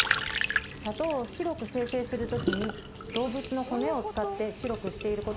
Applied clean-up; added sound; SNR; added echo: none; Trickle, dribble / Sink (filling or washing); 3 dB; none.